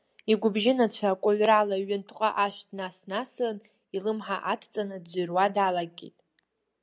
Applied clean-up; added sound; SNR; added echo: none; none; none; none.